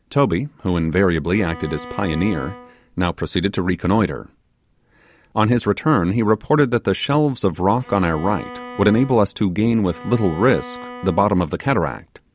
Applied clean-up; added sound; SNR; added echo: none; Bowed string instrument; 16 dB; none.